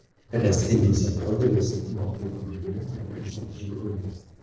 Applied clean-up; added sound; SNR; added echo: neural separator model SepFormer DNS4.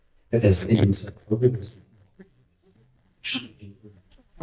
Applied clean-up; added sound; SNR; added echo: neural mask model DeepFilterNet 3.